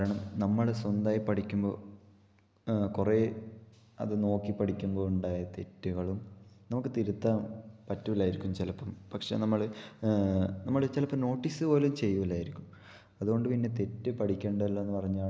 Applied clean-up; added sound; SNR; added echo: none; none; none; none.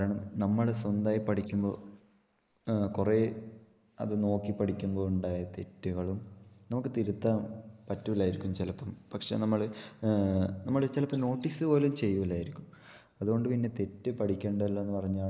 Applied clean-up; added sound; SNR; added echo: neural mask model Resemble Enhance denoiser.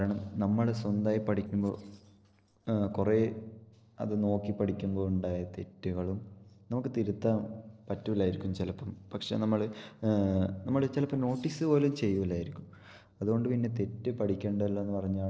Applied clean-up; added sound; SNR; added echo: neural separator model SepFormer DNS4.